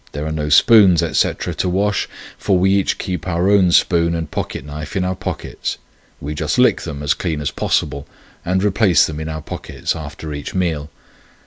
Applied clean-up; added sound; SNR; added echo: none; none; none; none.